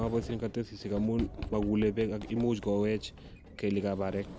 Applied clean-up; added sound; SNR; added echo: none; Sliding door; 12 dB; none.